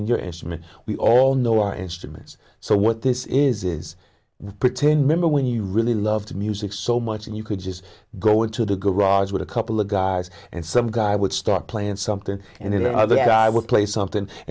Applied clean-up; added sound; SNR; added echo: none; none; none; none.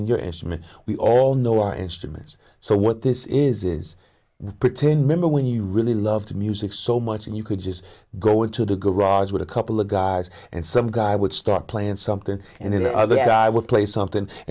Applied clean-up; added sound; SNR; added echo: neural mask model Resemble Enhance denoiser.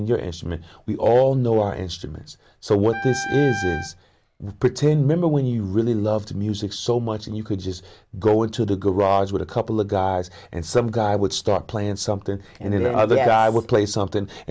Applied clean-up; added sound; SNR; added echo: none; Wind instrument, woodwind instrument; 10 dB; none.